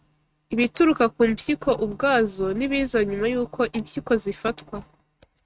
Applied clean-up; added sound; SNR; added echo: neural mask model RNNoise.